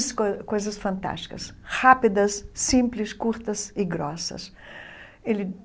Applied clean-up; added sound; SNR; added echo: none; none; none; none.